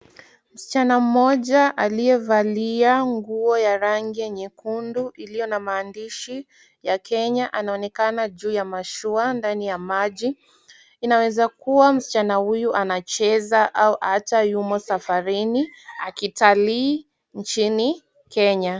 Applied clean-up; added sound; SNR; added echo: none; none; none; none.